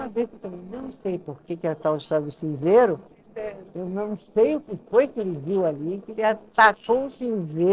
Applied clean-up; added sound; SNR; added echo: neural separator model SepFormer DNS4.